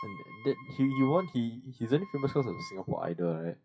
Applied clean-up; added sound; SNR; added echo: classical method WPE with log-MMSE.